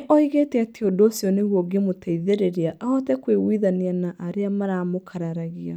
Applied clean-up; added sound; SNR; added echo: none; none; none; none.